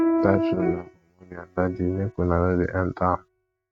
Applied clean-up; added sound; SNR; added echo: neural mask model RNNoise.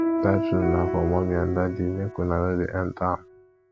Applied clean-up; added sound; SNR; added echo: none; Piano; 4 dB; none.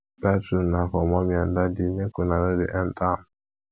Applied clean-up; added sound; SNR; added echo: none; none; none; none.